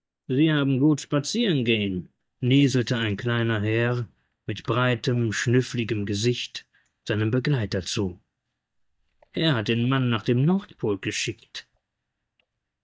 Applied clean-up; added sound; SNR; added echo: neural mask model DeepFilterNet 3.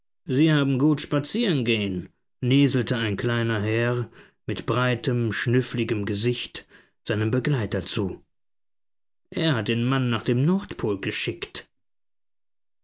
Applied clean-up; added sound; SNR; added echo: none; none; none; none.